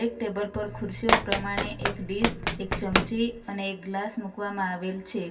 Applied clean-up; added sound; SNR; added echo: none; Run; -1 dB; reverberation time 0.1 s.